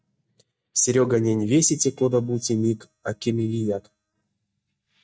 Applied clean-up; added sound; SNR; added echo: neural mask model DeepFilterNet 3.